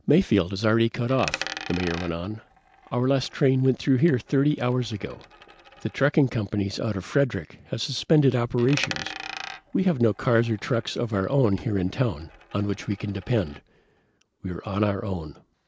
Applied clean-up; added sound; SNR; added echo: none; Coin (dropping); 17 dB; none.